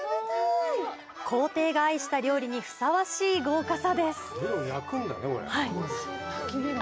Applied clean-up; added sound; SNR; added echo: none; Fowl; 20 dB; none.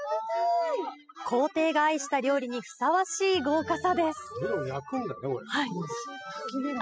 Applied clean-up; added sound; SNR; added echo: classical method spectral subtraction.